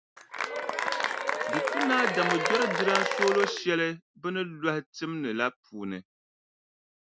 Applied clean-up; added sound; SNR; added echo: none; Applause / Cheering; -2 dB; none.